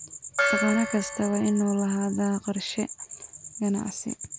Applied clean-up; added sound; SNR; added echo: none; Gong; 5 dB; none.